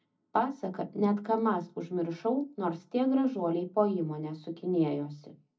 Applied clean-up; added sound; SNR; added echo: none; none; none; reverberation time 0.4 s.